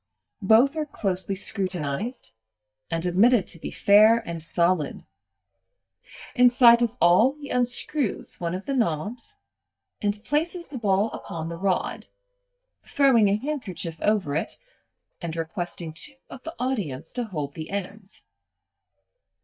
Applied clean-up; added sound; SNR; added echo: neural mask model DeepFilterNet 3.